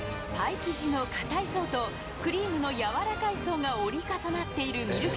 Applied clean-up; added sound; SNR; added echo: none; Car passing by / Traffic noise, roadway noise; 18 dB; none.